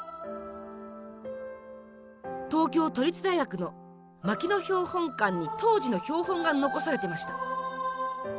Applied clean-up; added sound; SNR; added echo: none; none; none; none.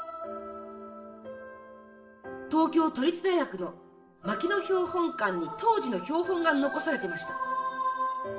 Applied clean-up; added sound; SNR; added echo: none; none; none; reverberation time 1.3 s.